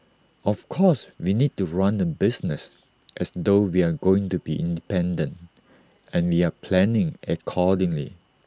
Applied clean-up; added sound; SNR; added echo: none; none; none; none.